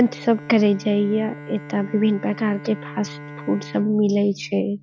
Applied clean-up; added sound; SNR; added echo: none; Bowed string instrument; 16 dB; none.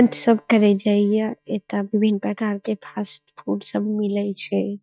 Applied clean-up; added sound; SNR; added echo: neural mask model DeepFilterNet 3.